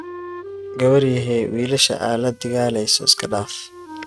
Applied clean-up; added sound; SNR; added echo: neural mask model RNNoise.